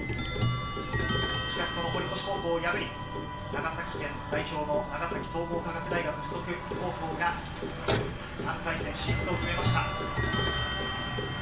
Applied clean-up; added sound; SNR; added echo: none; Clock; -2 dB; reverberation time 0.4 s.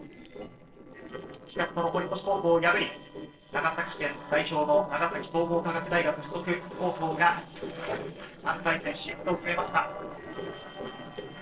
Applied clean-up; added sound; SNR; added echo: neural separator model SepFormer DNS4.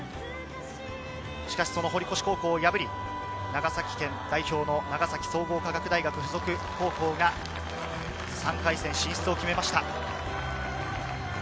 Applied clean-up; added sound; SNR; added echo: none; none; none; none.